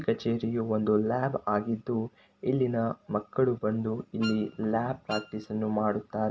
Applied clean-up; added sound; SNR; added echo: none; Wind instrument, woodwind instrument; 14 dB; none.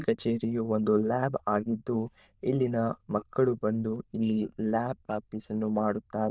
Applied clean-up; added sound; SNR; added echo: neural diffusion model UNIVERSE++.